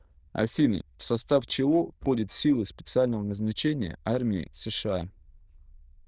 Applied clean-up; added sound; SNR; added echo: neural diffusion model UNIVERSE++.